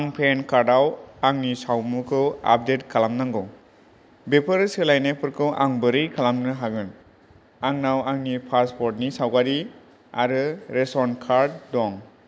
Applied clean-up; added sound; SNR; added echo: none; none; none; none.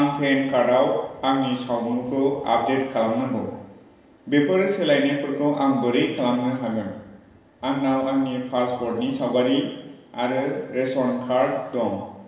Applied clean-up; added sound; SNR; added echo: none; none; none; reverberation time 1.1 s.